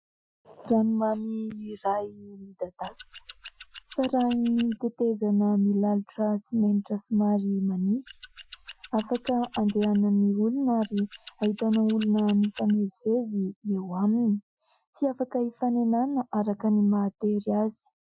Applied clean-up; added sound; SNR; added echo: classical method Wiener filter.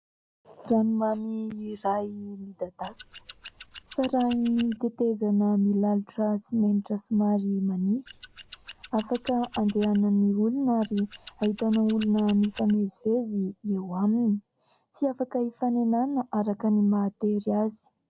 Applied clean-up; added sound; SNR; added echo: none; Scissors; 19 dB; none.